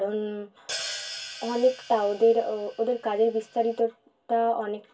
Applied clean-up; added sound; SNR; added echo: none; Hi-hat; 13 dB; reverberation time 0.2 s.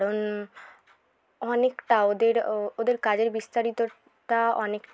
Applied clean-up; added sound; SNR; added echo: none; none; none; none.